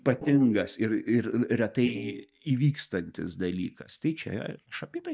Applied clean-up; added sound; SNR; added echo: neural mask model DeepFilterNet 3.